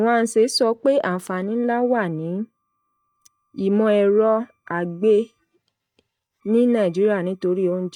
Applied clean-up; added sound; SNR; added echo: neural mask model DeepFilterNet 3.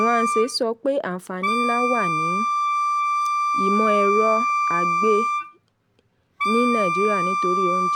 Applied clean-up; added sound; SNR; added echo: none; Wind instrument, woodwind instrument; -2 dB; none.